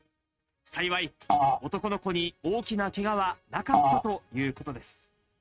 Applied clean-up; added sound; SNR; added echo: neural mask model RNNoise.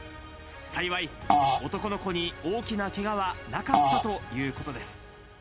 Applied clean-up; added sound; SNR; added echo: none; Fart; -3 dB; none.